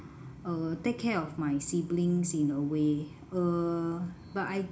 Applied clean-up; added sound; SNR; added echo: none; none; none; reverberation time 0.4 s.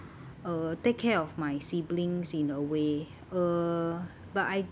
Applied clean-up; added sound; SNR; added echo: none; none; none; none.